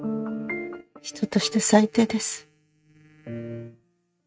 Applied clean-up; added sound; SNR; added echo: neural mask model RNNoise.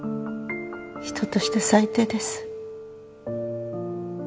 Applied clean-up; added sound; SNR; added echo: none; none; none; none.